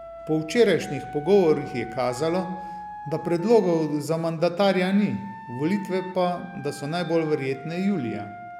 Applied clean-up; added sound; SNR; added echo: none; Wind instrument, woodwind instrument; 16 dB; none.